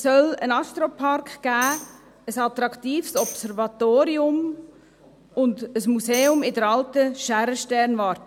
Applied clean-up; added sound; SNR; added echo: none; Tambourine; 16 dB; none.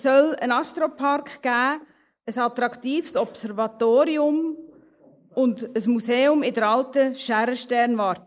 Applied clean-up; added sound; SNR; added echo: neural mask model Resemble Enhance denoiser.